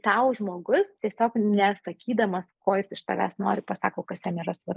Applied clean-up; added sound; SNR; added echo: neural mask model Resemble Enhance denoiser.